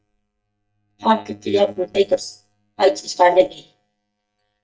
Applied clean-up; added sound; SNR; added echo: neural mask model DeepFilterNet 3.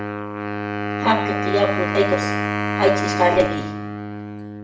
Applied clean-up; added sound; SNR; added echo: none; Wind instrument, woodwind instrument; 1 dB; reverberation time 0.6 s.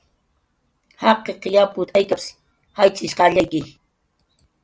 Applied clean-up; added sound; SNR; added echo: none; none; none; none.